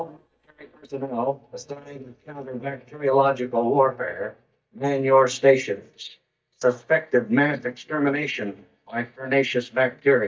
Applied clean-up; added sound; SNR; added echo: neural mask model DeepFilterNet 3.